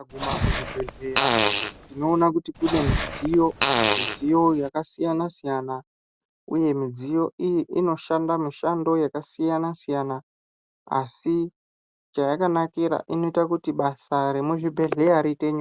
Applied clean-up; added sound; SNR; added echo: none; Fart; 1 dB; none.